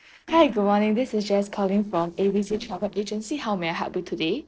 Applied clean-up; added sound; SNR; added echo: neural separator model SepFormer DNS4.